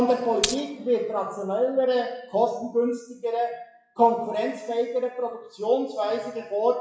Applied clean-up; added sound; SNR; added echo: classical method WPE with log-MMSE.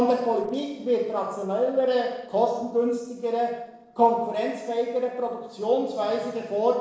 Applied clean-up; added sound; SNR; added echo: neural separator model SepFormer DNS4.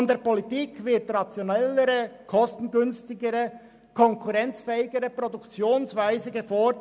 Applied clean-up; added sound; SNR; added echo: none; none; none; none.